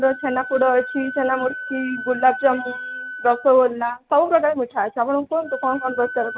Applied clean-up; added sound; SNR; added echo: none; Wind instrument, woodwind instrument; 13 dB; none.